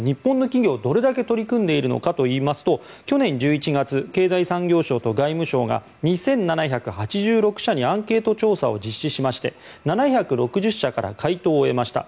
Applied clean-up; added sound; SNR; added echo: none; none; none; none.